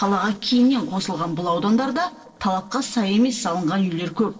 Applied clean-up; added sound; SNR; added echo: neural separator model SepFormer DNS4.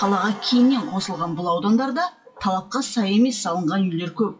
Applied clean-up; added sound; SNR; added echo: classical method WPE with log-MMSE.